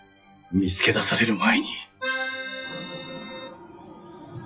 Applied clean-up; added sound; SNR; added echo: classical method WPE with log-MMSE.